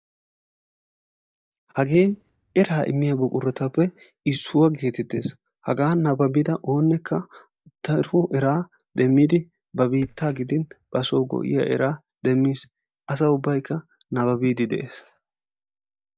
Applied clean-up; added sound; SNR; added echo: neural mask model DeepFilterNet 3.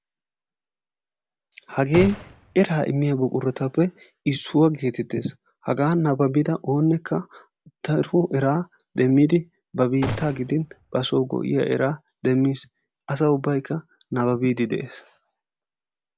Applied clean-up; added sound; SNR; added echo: none; Gunshot, gunfire; 10 dB; none.